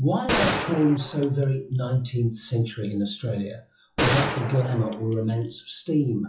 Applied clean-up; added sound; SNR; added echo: classical method WPE with log-MMSE.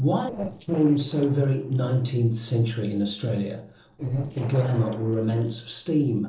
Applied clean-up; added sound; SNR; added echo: neural separator model SepFormer DNS4.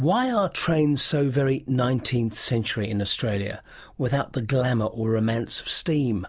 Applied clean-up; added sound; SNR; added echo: none; none; none; none.